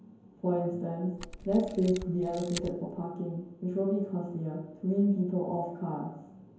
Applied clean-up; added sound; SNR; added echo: none; Camera; 14 dB; reverberation time 0.9 s.